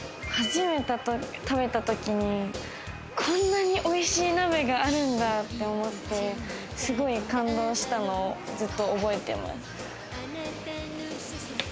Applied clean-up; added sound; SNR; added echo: none; none; none; none.